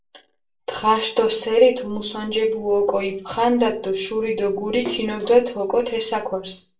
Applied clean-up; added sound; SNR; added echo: neural separator model SepFormer DNS4.